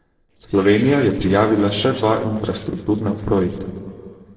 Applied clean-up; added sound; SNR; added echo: neural separator model SepFormer DNS4.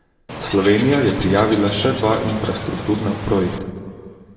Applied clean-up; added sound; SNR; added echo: none; Water / Bird; 11 dB; reverberation time 1.9 s.